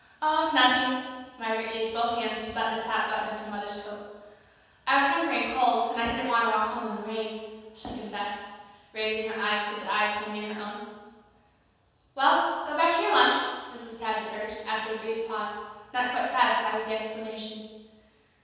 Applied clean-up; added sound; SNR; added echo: none; none; none; reverberation time 1.2 s.